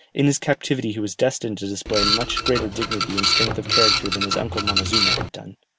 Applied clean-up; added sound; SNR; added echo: none; Printer; -3 dB; none.